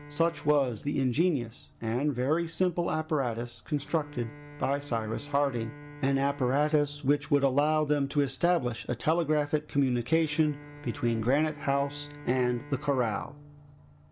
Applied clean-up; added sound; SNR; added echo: none; Bowed string instrument; 19 dB; none.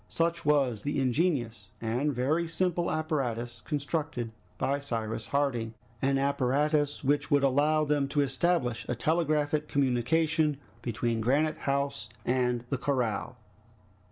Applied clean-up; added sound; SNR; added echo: none; none; none; none.